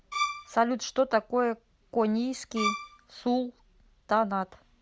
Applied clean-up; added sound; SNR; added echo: none; Bowed string instrument; 3 dB; none.